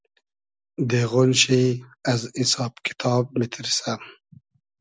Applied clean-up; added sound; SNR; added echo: none; none; none; none.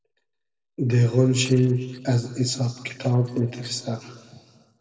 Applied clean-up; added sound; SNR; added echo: neural separator model SepFormer DNS4.